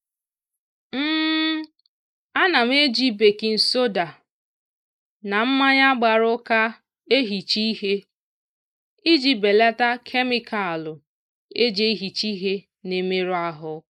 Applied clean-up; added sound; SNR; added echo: neural mask model Resemble Enhance denoiser.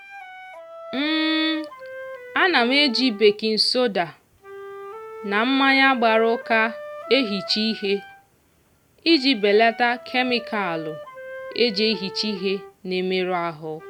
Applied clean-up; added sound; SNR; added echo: none; Wind instrument, woodwind instrument; 15 dB; none.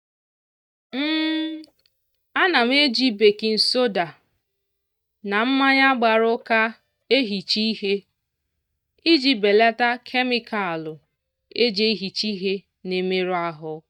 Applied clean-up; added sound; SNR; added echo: neural mask model DeepFilterNet 3.